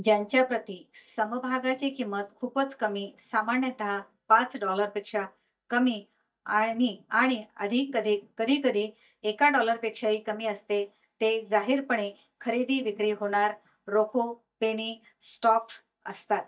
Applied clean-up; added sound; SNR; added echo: neural mask model DeepFilterNet 3.